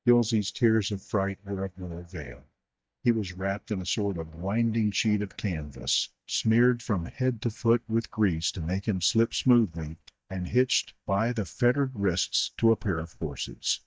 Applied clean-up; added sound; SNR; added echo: neural mask model DeepFilterNet 3.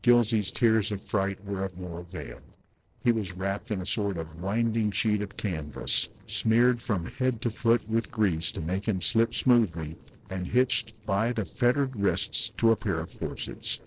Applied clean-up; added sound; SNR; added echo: neural separator model SepFormer DNS4.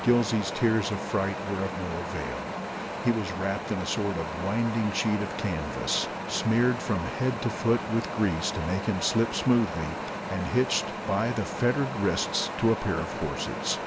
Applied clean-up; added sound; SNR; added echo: none; Wind; 6 dB; none.